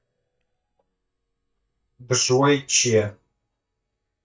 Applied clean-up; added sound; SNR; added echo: neural mask model DeepFilterNet 3.